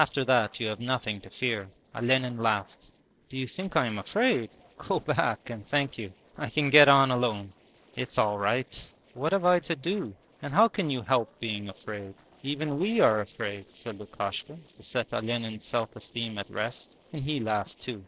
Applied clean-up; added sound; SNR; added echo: neural separator model SepFormer DNS4.